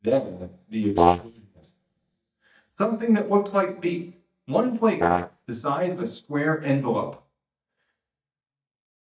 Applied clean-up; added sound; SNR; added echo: neural mask model DeepFilterNet 3.